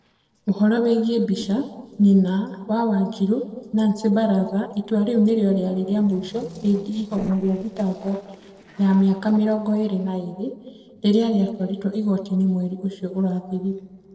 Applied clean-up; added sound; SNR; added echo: neural separator model SepFormer DNS4.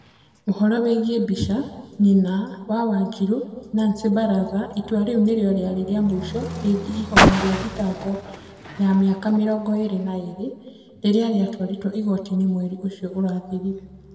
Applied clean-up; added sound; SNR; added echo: none; Car; 7 dB; reverberation time 1.8 s.